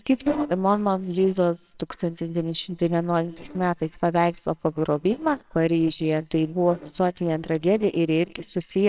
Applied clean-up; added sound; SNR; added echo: neural separator model SepFormer WHAMR!.